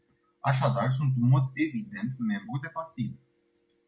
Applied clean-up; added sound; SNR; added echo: none; none; none; none.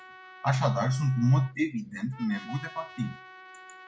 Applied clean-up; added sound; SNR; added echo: none; Trumpet; 19 dB; none.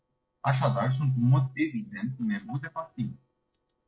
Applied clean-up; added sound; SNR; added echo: neural separator model SepFormer DNS4.